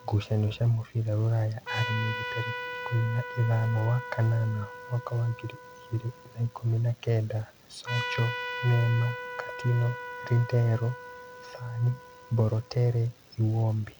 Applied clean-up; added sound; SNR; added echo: none; Trumpet; 11 dB; none.